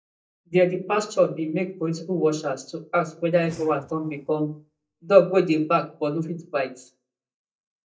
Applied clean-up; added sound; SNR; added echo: neural mask model DeepFilterNet 3.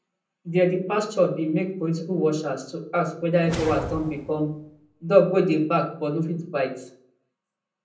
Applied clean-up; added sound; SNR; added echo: none; Whoosh, swoosh, swish; 11 dB; reverberation time 0.6 s.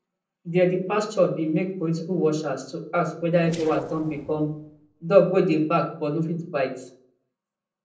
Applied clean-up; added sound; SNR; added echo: neural separator model SepFormer DNS4.